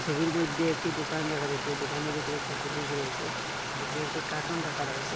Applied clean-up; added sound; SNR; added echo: none; Stream; 0 dB; none.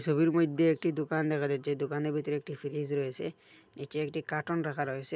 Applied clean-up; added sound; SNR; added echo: none; none; none; none.